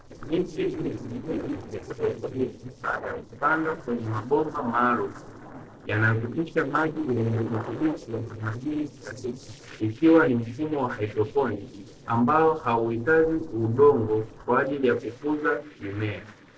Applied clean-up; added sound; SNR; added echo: neural separator model SepFormer DNS4.